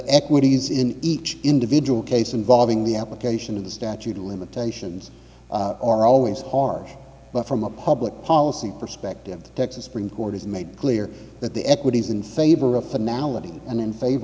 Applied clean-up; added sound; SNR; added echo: none; none; none; none.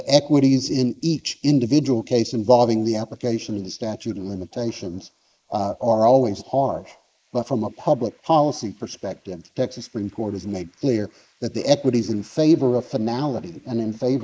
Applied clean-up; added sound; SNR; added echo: neural mask model Resemble Enhance denoiser.